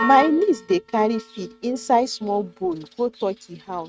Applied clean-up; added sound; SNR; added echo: neural mask model RNNoise.